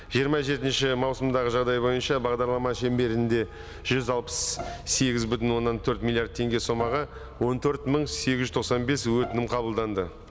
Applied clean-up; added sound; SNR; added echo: none; Traffic noise, roadway noise + Bowed string instrument; 15 dB; none.